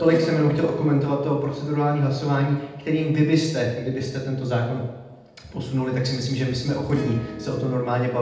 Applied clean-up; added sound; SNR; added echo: none; Acoustic guitar / Strum; 17 dB; reverberation time 0.8 s.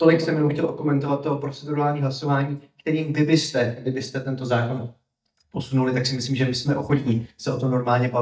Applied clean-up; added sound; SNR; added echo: neural mask model DeepFilterNet 3.